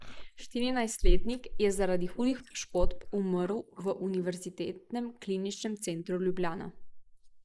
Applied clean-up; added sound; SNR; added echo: neural mask model Resemble Enhance denoiser.